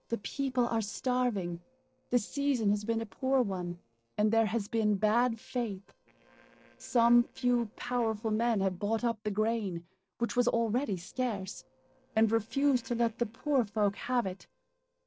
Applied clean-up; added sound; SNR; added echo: neural separator model SepFormer DNS4.